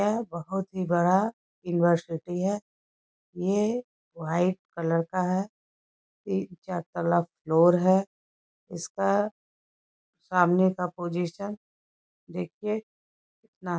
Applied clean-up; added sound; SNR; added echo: none; none; none; none.